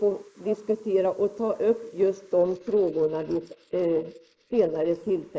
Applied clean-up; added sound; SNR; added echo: neural mask model Resemble Enhance denoiser.